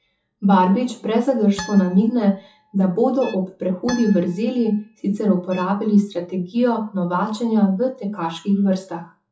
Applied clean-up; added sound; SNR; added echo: classical method WPE with log-MMSE.